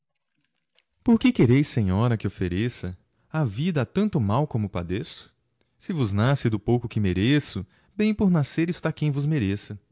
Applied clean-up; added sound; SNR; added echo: none; none; none; none.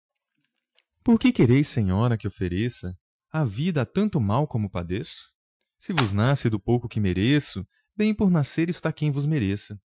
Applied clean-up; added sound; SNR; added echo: classical method Wiener filter.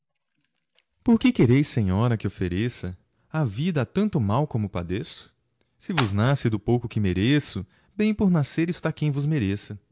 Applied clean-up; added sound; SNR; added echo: none; Clapping; 6 dB; none.